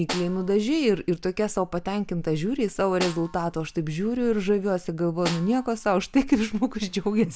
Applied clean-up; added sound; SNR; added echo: none; Snare drum; 15 dB; none.